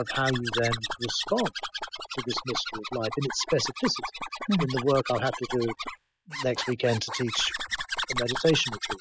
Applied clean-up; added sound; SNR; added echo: classical method spectral subtraction.